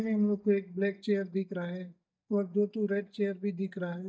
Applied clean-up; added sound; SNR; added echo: neural mask model DeepFilterNet 3.